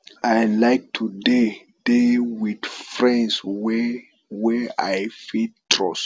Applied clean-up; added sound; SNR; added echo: none; none; none; none.